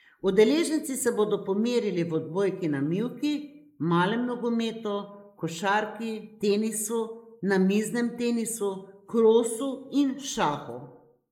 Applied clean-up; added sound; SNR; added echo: neural mask model Resemble Enhance denoiser.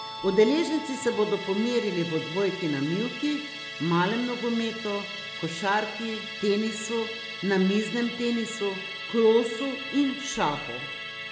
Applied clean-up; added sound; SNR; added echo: none; Musical instrument; 10 dB; none.